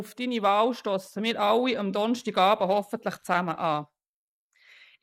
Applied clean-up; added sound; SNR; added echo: neural mask model Resemble Enhance denoiser.